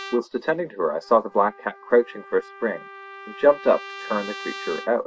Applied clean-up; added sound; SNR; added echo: none; Trumpet; 16 dB; none.